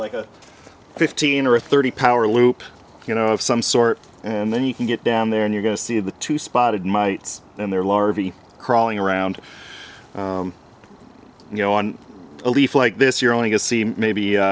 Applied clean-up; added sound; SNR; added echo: none; none; none; none.